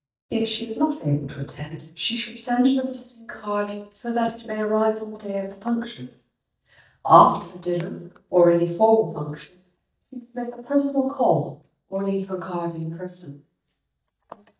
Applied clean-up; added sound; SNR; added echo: neural mask model DeepFilterNet 3.